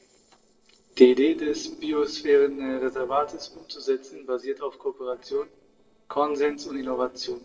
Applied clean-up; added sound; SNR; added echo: neural separator model SepFormer DNS4.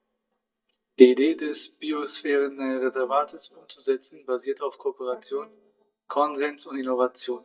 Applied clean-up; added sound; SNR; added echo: neural mask model DeepFilterNet 3.